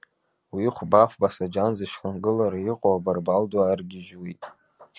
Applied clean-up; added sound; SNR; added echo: none; none; none; none.